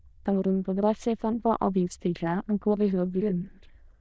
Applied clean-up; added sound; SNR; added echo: neural diffusion model UNIVERSE++.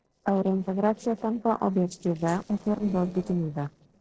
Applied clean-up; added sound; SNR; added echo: neural separator model SepFormer DNS4.